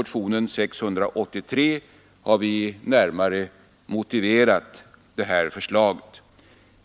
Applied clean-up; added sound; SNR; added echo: none; none; none; none.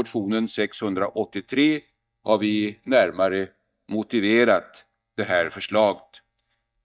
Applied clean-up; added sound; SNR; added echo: neural mask model DeepFilterNet 3.